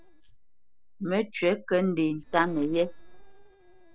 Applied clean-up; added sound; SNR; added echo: neural separator model SepFormer DNS4.